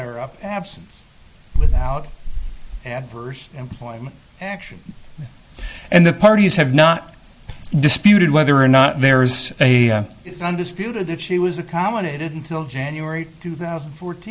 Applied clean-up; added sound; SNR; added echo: none; none; none; none.